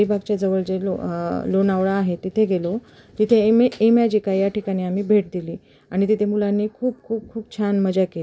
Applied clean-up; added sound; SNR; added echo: none; none; none; none.